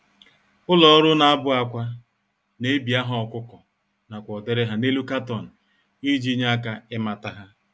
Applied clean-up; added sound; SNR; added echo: none; none; none; none.